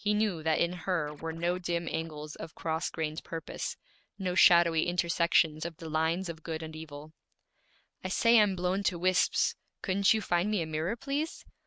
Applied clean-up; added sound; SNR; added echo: neural mask model RNNoise.